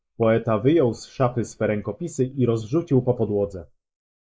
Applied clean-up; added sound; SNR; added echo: neural mask model Resemble Enhance denoiser.